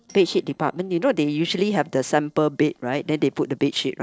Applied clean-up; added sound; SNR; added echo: neural separator model SepFormer DNS4.